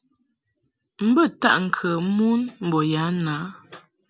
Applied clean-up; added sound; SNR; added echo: none; none; none; none.